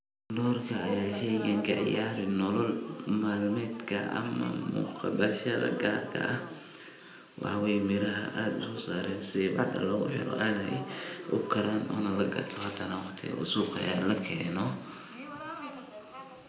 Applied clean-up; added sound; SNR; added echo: none; none; none; reverberation time 0.7 s.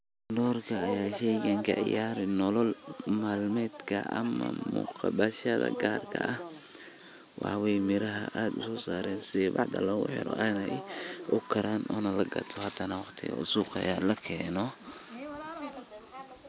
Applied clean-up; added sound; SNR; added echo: none; none; none; none.